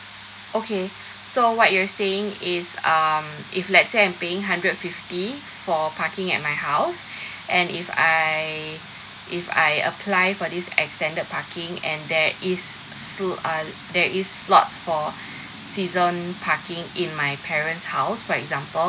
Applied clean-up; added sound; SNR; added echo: none; none; none; none.